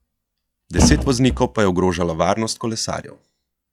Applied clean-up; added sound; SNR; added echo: classical method log-MMSE.